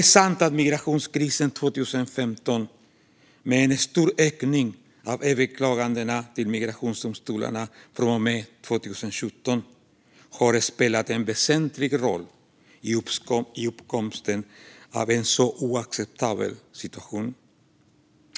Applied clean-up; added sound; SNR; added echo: none; none; none; none.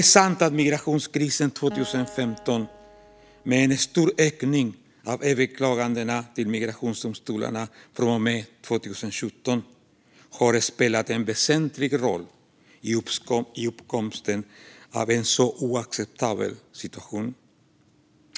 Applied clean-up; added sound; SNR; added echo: none; Acoustic guitar; 19 dB; none.